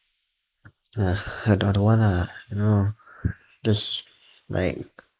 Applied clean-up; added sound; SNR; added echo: neural mask model Resemble Enhance denoiser.